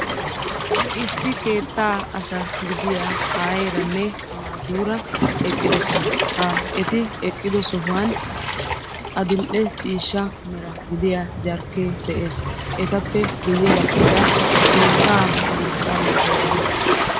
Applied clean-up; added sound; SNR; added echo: none; Waves, surf; -2 dB; none.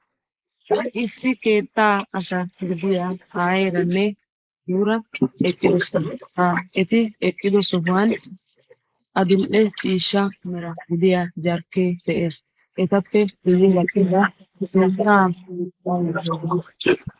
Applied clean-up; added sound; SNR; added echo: neural mask model Resemble Enhance denoiser.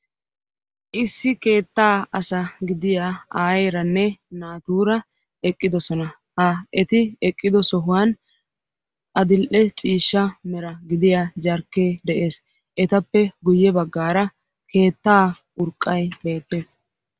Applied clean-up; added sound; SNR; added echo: none; none; none; none.